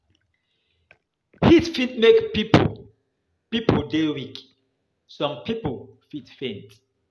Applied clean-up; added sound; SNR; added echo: none; none; none; none.